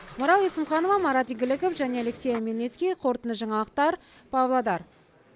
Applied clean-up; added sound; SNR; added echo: none; none; none; none.